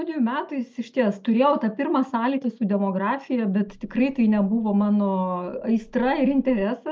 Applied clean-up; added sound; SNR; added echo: neural mask model Resemble Enhance denoiser.